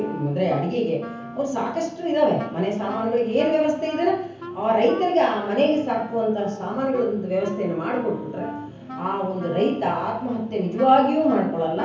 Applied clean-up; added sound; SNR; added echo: none; Wind instrument, woodwind instrument; 15 dB; reverberation time 0.7 s.